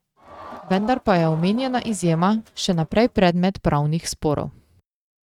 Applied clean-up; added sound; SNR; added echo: neural mask model RNNoise.